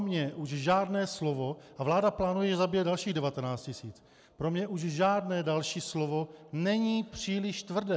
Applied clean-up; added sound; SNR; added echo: none; none; none; none.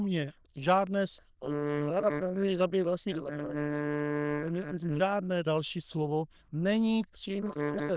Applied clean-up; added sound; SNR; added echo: neural diffusion model UNIVERSE++.